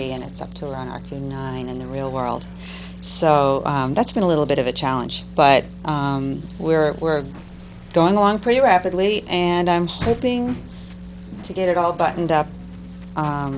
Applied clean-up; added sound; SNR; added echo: none; none; none; none.